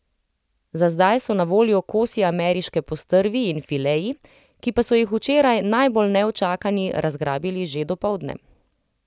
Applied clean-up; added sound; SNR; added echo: none; none; none; none.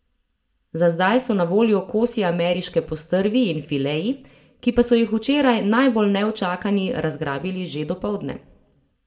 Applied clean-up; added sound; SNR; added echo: none; none; none; reverberation time 0.3 s.